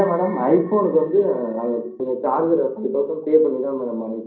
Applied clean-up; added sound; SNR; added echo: none; Alarm; 18 dB; reverberation time 0.6 s.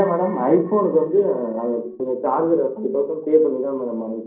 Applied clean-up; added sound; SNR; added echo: neural separator model SepFormer DNS4.